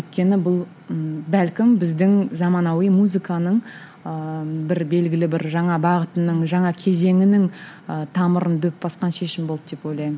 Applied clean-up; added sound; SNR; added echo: none; none; none; none.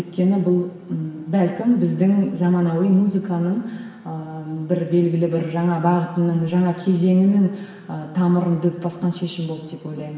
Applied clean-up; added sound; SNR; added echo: none; none; none; reverberation time 1.1 s.